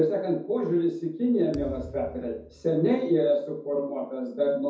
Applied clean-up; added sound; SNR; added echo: none; Thump, thud; 19 dB; reverberation time 0.6 s.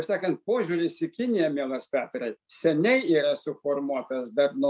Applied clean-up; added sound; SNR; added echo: none; none; none; none.